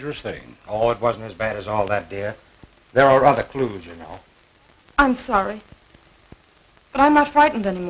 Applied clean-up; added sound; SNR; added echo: none; none; none; none.